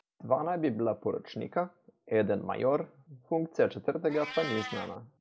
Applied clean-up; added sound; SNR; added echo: none; Meow; 16 dB; none.